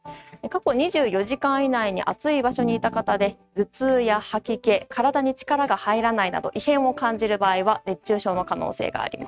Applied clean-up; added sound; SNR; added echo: neural mask model RNNoise.